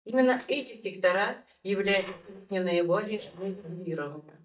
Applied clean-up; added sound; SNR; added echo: neural mask model DeepFilterNet 3.